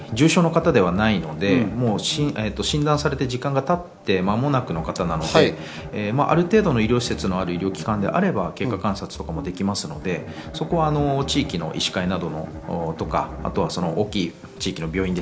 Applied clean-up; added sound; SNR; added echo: none; Bowed string instrument; 15 dB; none.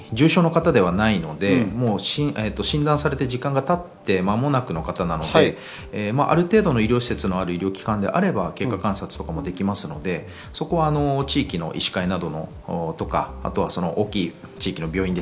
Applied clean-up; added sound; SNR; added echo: none; none; none; none.